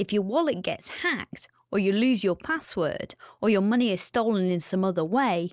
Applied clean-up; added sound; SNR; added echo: none; none; none; none.